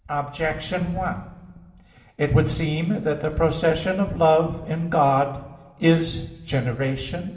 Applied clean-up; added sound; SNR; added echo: none; none; none; reverberation time 2.0 s.